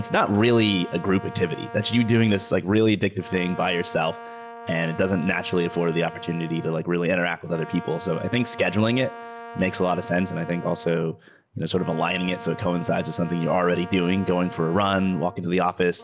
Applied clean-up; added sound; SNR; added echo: none; Brass instrument; 15 dB; none.